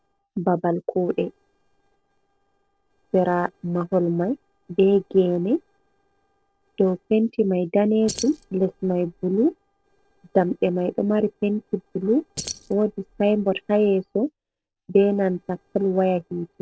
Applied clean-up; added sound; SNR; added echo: neural separator model SepFormer DNS4.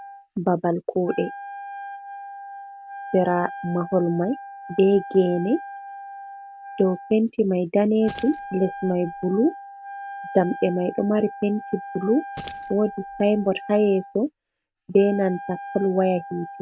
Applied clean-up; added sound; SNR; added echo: none; Wind instrument, woodwind instrument + Keys jangling; 13 dB; none.